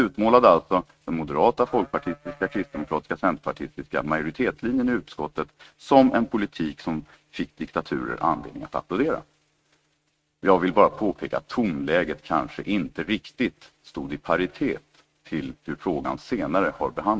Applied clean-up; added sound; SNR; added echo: neural mask model RNNoise.